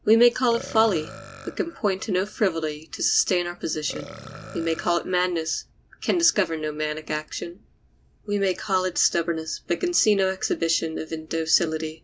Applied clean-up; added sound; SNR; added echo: none; Burping, eructation; 17 dB; none.